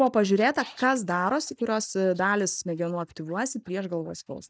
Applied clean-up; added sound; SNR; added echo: neural mask model DeepFilterNet 3.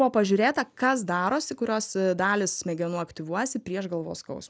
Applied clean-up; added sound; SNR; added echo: none; none; none; none.